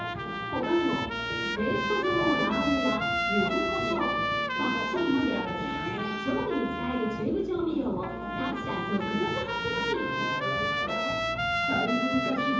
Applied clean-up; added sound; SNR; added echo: none; Trumpet; 1 dB; reverberation time 0.9 s.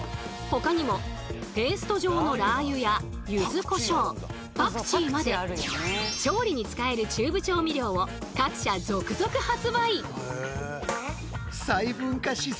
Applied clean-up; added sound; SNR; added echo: none; none; none; none.